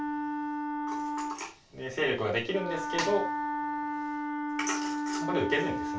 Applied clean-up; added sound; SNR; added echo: none; Wind instrument, woodwind instrument; 0 dB; reverberation time 0.3 s.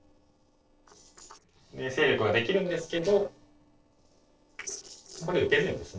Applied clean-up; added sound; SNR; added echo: neural separator model SepFormer DNS4.